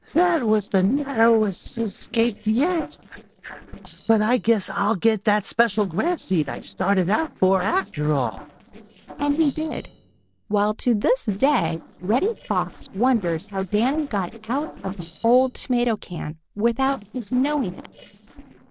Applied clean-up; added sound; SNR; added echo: neural separator model SepFormer DNS4.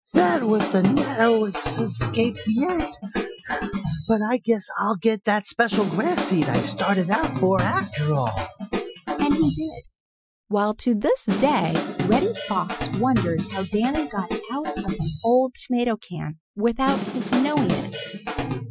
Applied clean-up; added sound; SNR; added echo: classical method Wiener filter.